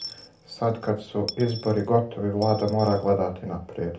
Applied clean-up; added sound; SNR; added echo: none; Coin (dropping) / Dishes, pots, and pans; 18 dB; reverberation time 0.3 s.